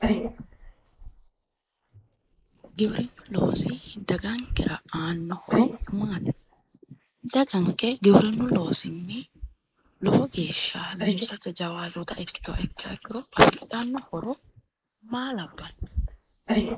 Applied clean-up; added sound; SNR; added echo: neural mask model Resemble Enhance denoiser.